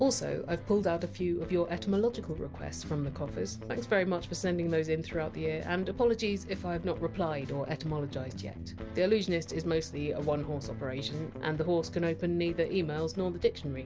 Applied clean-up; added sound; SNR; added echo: none; none; none; none.